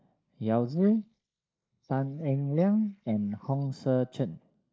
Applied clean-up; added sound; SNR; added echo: neural mask model Resemble Enhance denoiser.